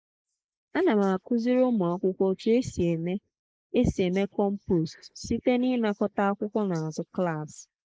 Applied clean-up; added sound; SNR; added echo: neural mask model Resemble Enhance denoiser.